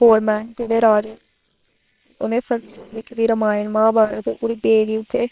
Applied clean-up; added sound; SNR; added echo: neural separator model SepFormer WHAM!.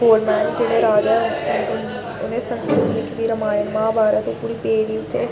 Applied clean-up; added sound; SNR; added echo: none; Bowed string instrument; 13 dB; none.